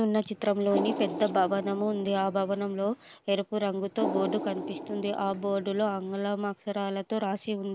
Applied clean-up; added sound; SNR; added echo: none; Water; 8 dB; none.